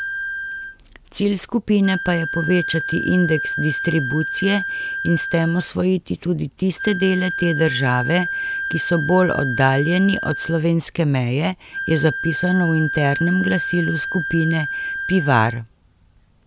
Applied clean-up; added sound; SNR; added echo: none; Wind instrument, woodwind instrument; 7 dB; none.